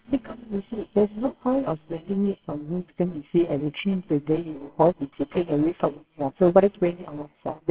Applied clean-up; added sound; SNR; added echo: neural separator model SepFormer WHAMR!.